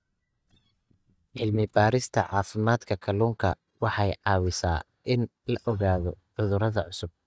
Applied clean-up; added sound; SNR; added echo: neural mask model DeepFilterNet 3.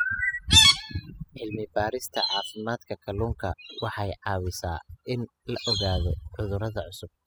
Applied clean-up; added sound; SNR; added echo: classical method spectral subtraction.